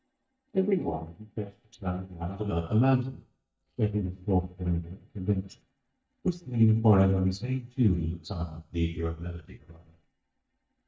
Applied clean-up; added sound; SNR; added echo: neural mask model DeepFilterNet 3.